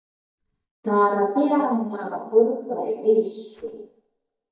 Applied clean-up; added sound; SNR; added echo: neural mask model DeepFilterNet 3.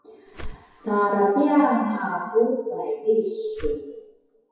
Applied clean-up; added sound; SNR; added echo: classical method WPE with log-MMSE.